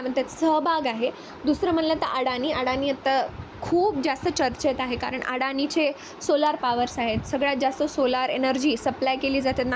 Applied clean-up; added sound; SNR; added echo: none; none; none; none.